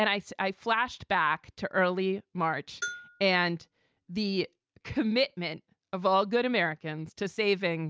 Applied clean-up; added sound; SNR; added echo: neural mask model RNNoise.